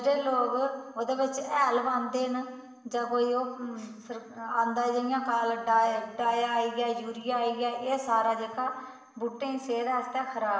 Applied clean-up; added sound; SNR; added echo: none; none; none; reverberation time 1.2 s.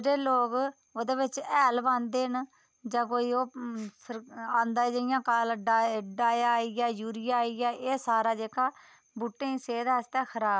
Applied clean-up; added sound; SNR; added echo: none; none; none; none.